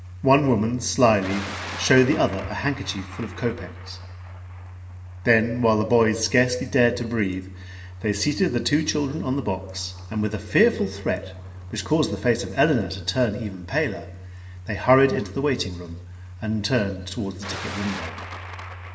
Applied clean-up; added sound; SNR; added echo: none; Thunder; 18 dB; reverberation time 1.0 s.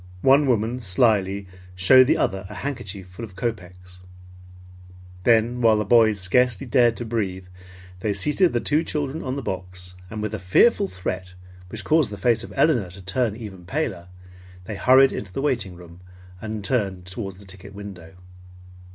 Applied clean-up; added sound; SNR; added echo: none; none; none; none.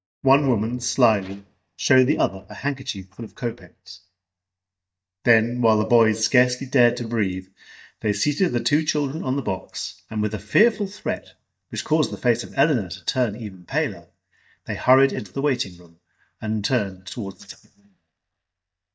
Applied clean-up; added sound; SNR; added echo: neural mask model DeepFilterNet 3.